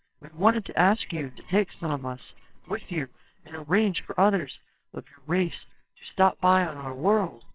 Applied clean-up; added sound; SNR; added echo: neural separator model SepFormer WHAMR!.